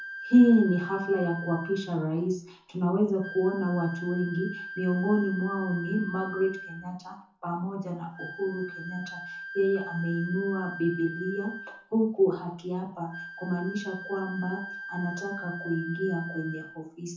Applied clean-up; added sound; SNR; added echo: none; Wind instrument, woodwind instrument; 13 dB; reverberation time 0.6 s.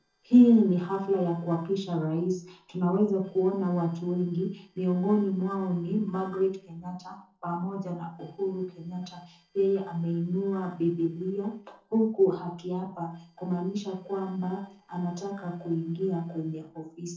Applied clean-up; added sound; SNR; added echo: neural separator model SepFormer DNS4.